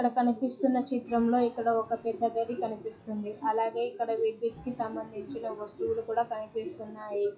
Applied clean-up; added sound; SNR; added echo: classical method WPE with log-MMSE.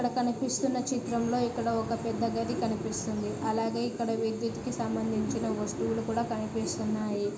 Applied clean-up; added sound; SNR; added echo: none; Boat, Water vehicle; 11 dB; reverberation time 0.4 s.